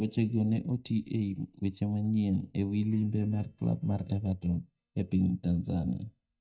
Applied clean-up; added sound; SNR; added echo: neural mask model DeepFilterNet 3.